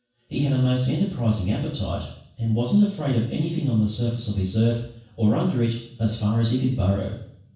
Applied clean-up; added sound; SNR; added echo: none; none; none; reverberation time 0.7 s.